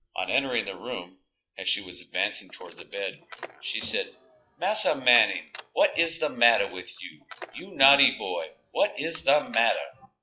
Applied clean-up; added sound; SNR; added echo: classical method log-MMSE.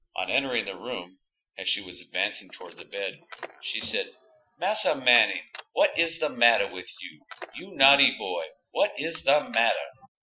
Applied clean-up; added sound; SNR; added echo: classical method Wiener filter.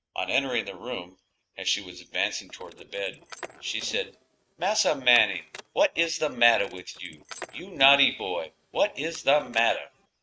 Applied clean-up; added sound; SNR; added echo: neural mask model RNNoise.